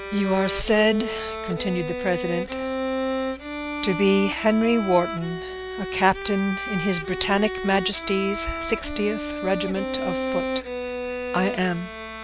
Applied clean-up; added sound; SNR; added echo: none; Bowed string instrument; 5 dB; none.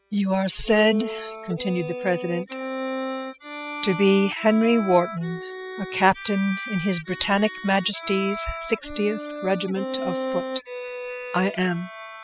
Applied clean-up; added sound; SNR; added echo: classical method spectral subtraction.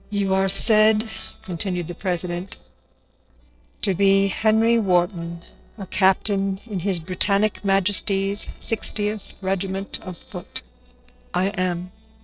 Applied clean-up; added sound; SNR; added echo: neural separator model SepFormer DNS4.